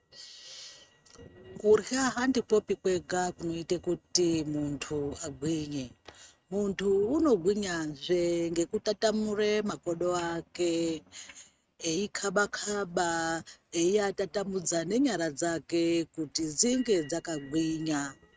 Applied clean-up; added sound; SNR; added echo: neural mask model RNNoise.